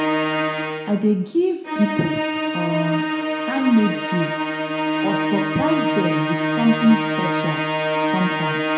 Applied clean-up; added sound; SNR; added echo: none; Musical instrument; 0 dB; reverberation time 0.5 s.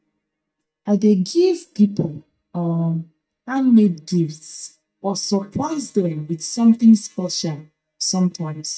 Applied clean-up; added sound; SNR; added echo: neural mask model DeepFilterNet 3.